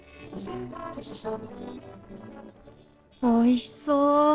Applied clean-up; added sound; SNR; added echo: neural separator model SepFormer DNS4.